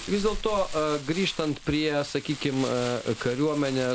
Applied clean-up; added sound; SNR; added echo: none; Crumpling, crinkling; 11 dB; none.